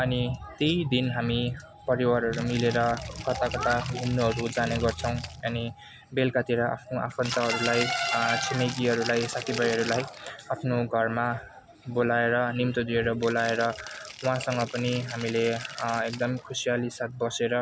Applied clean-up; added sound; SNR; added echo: none; Rattle (instrument); 15 dB; none.